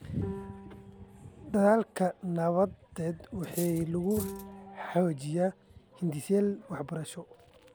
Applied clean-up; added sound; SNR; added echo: none; Cutlery, silverware + Bowed string instrument; 15 dB; none.